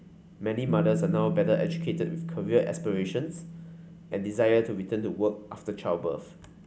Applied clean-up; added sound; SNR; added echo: none; Bass guitar; 6 dB; none.